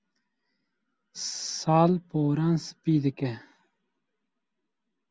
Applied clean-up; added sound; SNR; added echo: none; none; none; none.